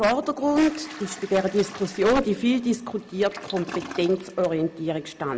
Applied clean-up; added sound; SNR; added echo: none; Toilet flush; 17 dB; none.